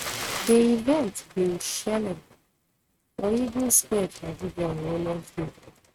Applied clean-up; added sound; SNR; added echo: neural mask model RNNoise.